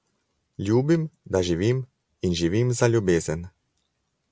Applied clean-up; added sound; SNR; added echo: none; none; none; none.